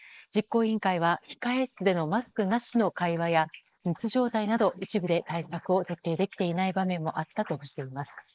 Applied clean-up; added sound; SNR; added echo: neural mask model Resemble Enhance denoiser.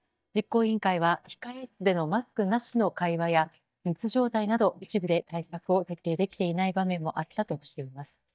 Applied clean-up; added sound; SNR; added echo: neural mask model DeepFilterNet 3.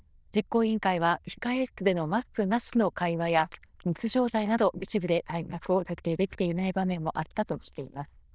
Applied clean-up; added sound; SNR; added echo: neural diffusion model UNIVERSE++.